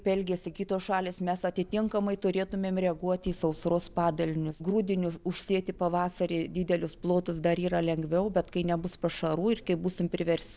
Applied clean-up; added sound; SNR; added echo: none; none; none; none.